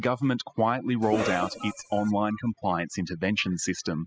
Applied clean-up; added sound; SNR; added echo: classical method spectral subtraction.